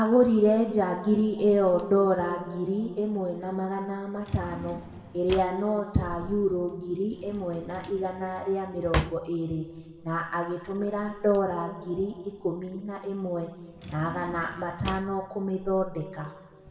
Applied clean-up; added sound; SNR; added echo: none; Drawer open or close; 14 dB; reverberation time 1.7 s.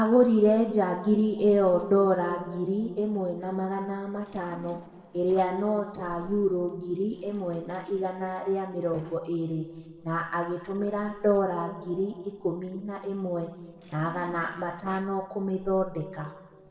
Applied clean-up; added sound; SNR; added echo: neural separator model SepFormer DNS4.